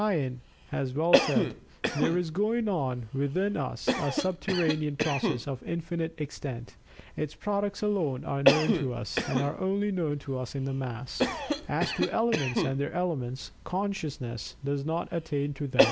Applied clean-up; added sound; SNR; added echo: none; Cough; 3 dB; none.